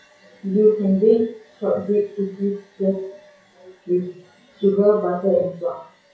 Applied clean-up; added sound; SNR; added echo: classical method WPE with log-MMSE.